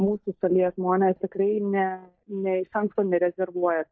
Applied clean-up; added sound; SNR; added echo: neural mask model DeepFilterNet 3.